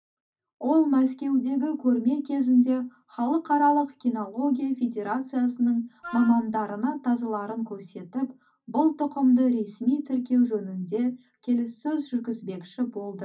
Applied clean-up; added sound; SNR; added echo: none; Wind instrument, woodwind instrument; 16 dB; reverberation time 0.4 s.